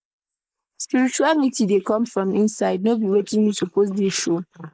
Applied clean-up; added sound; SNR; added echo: neural mask model Resemble Enhance denoiser.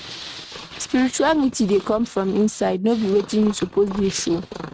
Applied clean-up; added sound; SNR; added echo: neural mask model RNNoise.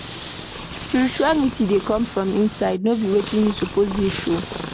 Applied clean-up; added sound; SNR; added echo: none; Purr; 11 dB; none.